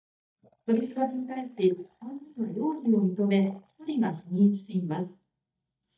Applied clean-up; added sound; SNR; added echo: neural mask model DeepFilterNet 3.